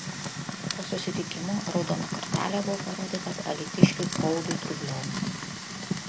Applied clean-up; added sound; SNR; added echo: none; Fire; -3 dB; none.